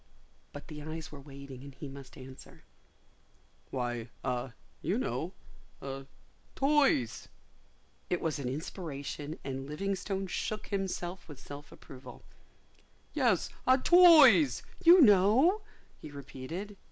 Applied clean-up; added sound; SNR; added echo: none; none; none; none.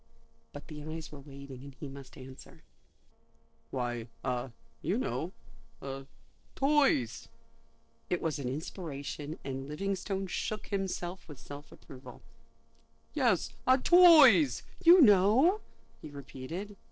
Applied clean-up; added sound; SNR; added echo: neural separator model SepFormer DNS4.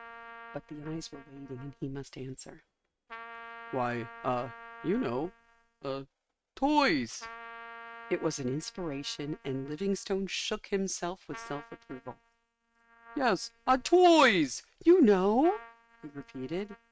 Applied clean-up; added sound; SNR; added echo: neural mask model RNNoise.